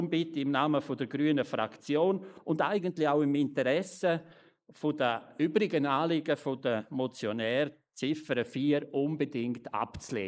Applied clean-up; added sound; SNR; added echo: neural mask model Resemble Enhance denoiser.